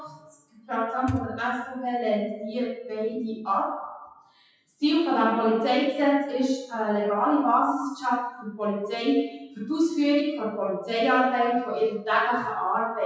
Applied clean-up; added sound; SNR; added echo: classical method WPE with log-MMSE.